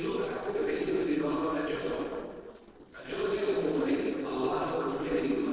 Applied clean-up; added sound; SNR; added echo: neural separator model SepFormer DNS4.